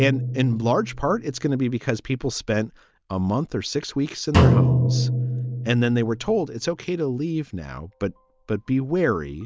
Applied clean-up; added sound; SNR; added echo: none; Drum; 2 dB; none.